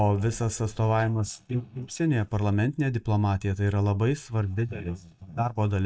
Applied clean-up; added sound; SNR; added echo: neural mask model DeepFilterNet 3.